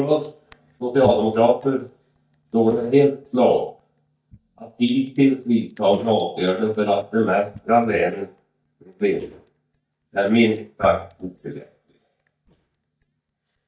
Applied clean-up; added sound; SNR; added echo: neural mask model DeepFilterNet 3.